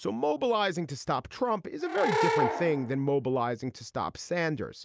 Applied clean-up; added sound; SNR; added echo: none; Animal / Brass instrument; 3 dB; none.